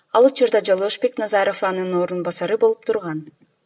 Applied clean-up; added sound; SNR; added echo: none; none; none; none.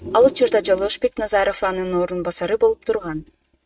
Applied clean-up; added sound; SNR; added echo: neural mask model RNNoise.